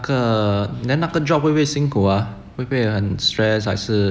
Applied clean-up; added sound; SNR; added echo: none; none; none; none.